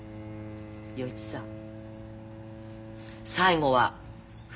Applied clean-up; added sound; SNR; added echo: none; Bowed string instrument; 12 dB; none.